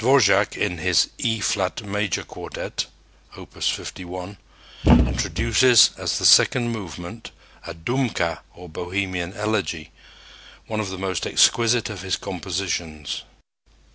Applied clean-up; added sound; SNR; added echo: none; Thump, thud; -4 dB; none.